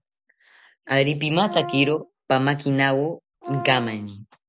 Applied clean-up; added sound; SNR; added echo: none; Brass instrument; 12 dB; none.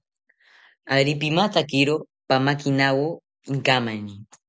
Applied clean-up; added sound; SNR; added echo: none; none; none; none.